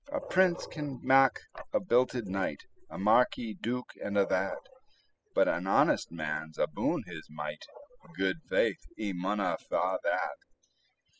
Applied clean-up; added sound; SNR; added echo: classical method spectral subtraction.